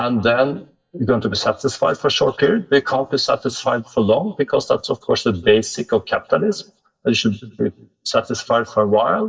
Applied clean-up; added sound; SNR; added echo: neural mask model DeepFilterNet 3.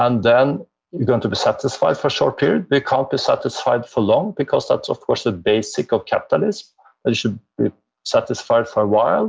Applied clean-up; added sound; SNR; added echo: none; none; none; none.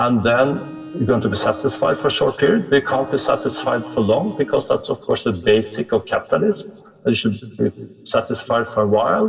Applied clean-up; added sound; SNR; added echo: none; Bowed string instrument; 16 dB; reverberation time 1.9 s.